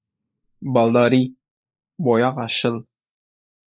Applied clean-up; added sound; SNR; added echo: neural mask model Resemble Enhance denoiser.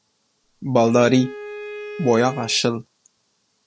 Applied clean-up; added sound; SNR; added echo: none; Bowed string instrument; 14 dB; none.